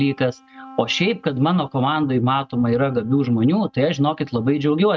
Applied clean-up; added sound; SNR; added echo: neural mask model RNNoise.